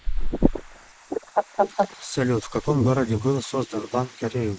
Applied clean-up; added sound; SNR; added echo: neural mask model Resemble Enhance denoiser.